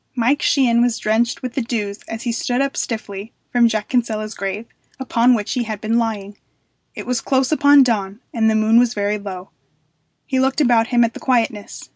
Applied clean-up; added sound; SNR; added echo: none; none; none; none.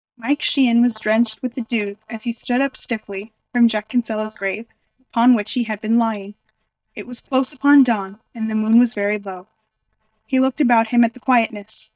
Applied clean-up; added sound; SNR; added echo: neural mask model DeepFilterNet 3.